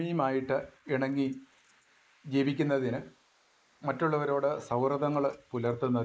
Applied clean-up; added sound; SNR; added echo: neural mask model Resemble Enhance denoiser.